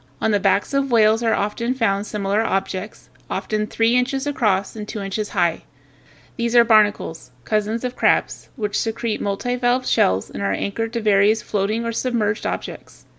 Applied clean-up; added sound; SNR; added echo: none; none; none; none.